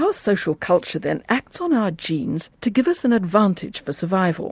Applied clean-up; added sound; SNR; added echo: none; none; none; none.